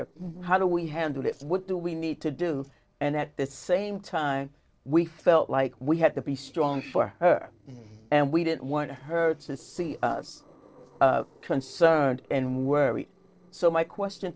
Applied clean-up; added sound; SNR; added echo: neural separator model SepFormer DNS4.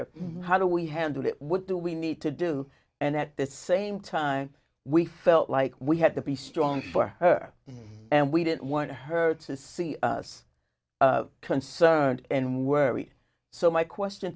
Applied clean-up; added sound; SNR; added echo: none; none; none; none.